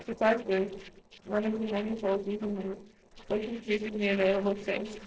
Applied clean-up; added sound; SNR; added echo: neural separator model SepFormer DNS4.